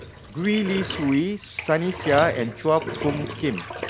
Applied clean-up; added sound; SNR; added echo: none; Bathtub (filling or washing); 9 dB; none.